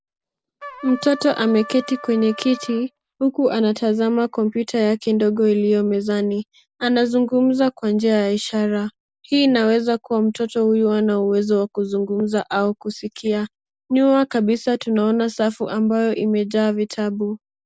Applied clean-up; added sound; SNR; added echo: none; Trumpet; 17 dB; none.